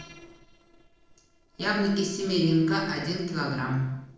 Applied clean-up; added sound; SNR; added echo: neural separator model SepFormer DNS4.